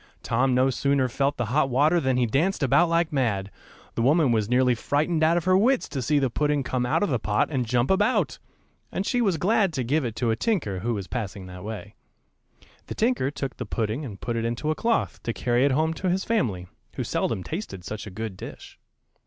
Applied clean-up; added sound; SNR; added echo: none; none; none; none.